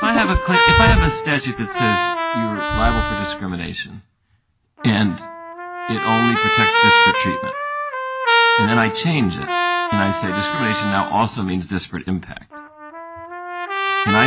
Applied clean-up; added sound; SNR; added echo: none; Trumpet; -1 dB; none.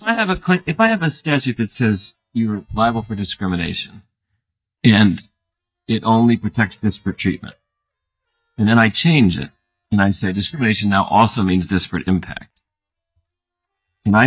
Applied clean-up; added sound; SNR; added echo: neural mask model DeepFilterNet 3.